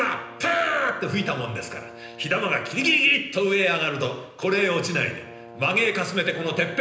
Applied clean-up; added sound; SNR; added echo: none; Brass instrument; 19 dB; reverberation time 0.9 s.